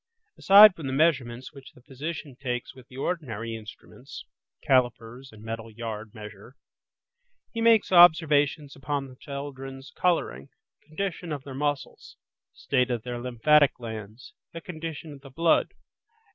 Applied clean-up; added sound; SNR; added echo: none; none; none; none.